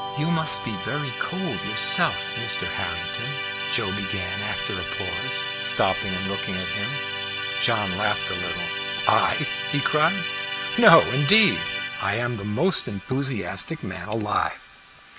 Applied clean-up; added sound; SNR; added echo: none; Musical instrument; 4 dB; none.